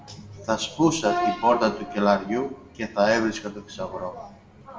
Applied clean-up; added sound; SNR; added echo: none; none; none; reverberation time 0.5 s.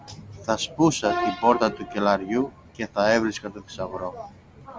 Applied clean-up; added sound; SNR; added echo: none; none; none; none.